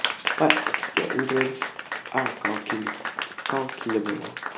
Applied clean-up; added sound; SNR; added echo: none; Applause; 0 dB; none.